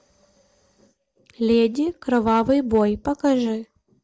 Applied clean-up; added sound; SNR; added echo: none; none; none; none.